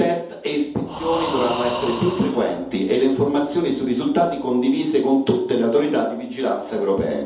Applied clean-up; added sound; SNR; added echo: none; Breathing; 11 dB; reverberation time 2.2 s.